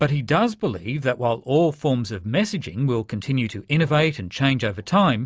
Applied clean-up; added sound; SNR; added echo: none; none; none; none.